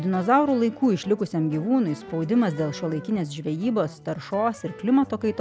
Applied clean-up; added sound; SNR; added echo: none; none; none; none.